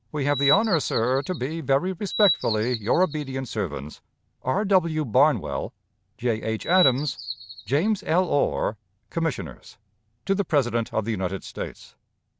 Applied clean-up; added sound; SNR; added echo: none; Bird vocalization, bird call, bird song; 6 dB; none.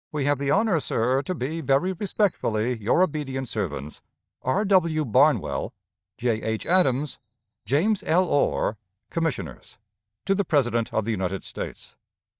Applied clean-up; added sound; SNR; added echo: neural mask model DeepFilterNet 3.